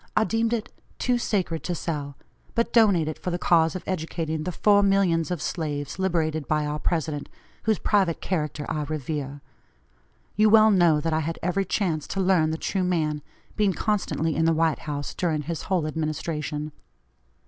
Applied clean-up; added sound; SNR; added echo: none; none; none; none.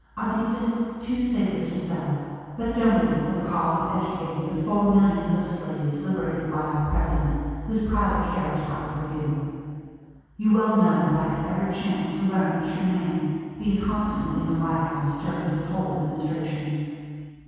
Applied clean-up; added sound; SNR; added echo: none; none; none; reverberation time 2.1 s.